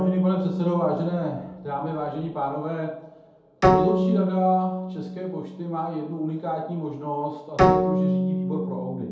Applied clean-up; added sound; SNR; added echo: none; Bowed string instrument; -3 dB; reverberation time 0.8 s.